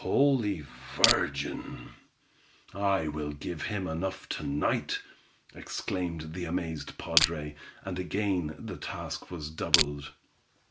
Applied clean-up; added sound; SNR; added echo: none; Crushing; -5 dB; none.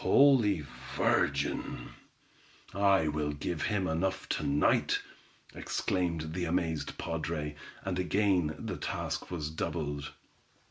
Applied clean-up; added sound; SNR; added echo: none; none; none; none.